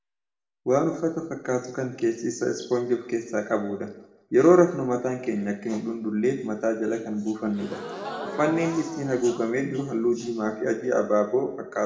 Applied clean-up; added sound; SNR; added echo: none; Crowd / Gasp; 12 dB; reverberation time 0.8 s.